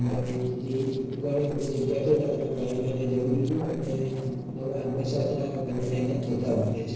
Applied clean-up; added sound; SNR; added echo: neural separator model SepFormer DNS4.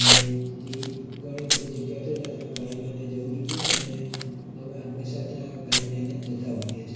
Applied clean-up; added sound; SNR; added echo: none; Packing tape, duct tape / Tearing; -3 dB; reverberation time 1.0 s.